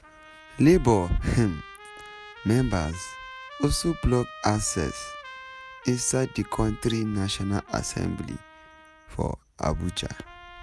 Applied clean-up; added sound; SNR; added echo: none; Trumpet; 17 dB; none.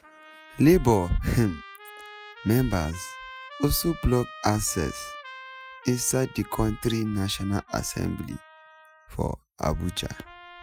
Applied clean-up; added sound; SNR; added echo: classical method Wiener filter.